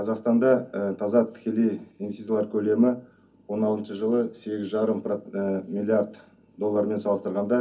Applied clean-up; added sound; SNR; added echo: none; none; none; reverberation time 0.4 s.